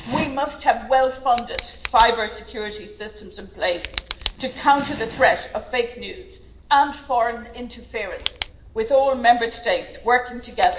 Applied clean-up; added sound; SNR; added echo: none; Tick; 16 dB; reverberation time 0.8 s.